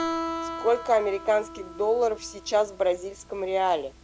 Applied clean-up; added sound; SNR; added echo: none; Guitar; 10 dB; none.